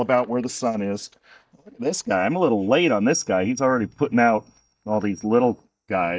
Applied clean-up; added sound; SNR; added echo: neural mask model DeepFilterNet 3.